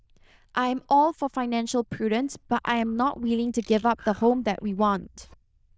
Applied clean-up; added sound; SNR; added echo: neural diffusion model UNIVERSE++.